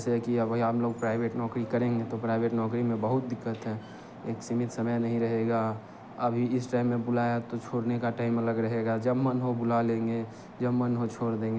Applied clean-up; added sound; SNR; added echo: none; none; none; none.